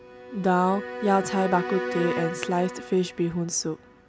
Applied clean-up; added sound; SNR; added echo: none; Bowed string instrument; 8 dB; none.